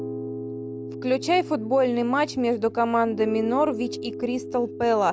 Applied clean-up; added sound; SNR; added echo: none; Piano; 10 dB; none.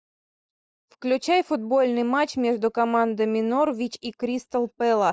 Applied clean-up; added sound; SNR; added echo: neural mask model Resemble Enhance denoiser.